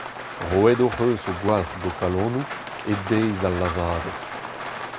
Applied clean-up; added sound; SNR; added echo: none; Rain; 9 dB; none.